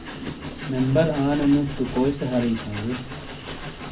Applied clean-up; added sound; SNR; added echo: none; Train; 9 dB; reverberation time 0.4 s.